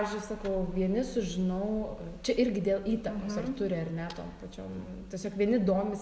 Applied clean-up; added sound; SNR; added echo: none; none; none; none.